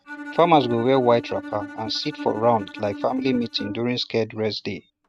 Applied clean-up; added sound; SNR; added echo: neural mask model RNNoise.